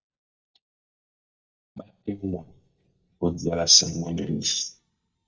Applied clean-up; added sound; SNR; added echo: neural mask model DeepFilterNet 3.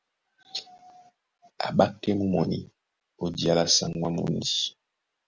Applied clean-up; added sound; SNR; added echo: none; none; none; none.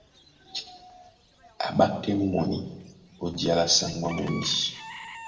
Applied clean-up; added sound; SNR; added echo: none; Bird / Chicken, rooster; 18 dB; reverberation time 0.8 s.